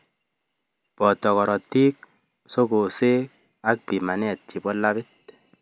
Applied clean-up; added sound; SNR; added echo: none; none; none; none.